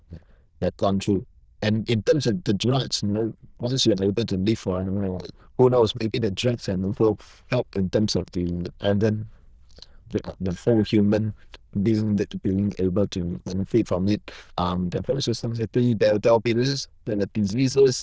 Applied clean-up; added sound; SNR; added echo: neural diffusion model UNIVERSE++.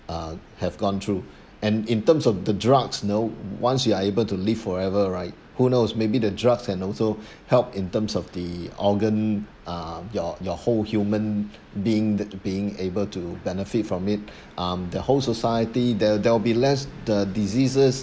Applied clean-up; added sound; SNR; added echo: none; none; none; none.